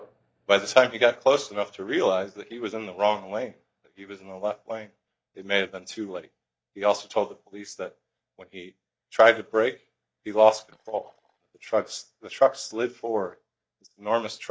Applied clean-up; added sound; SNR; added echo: neural mask model DeepFilterNet 3.